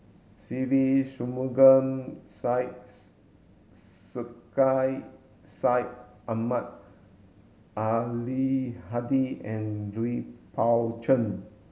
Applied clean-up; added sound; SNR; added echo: none; none; none; none.